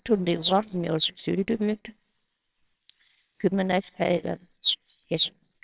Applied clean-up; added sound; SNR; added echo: neural separator model SepFormer WHAMR!.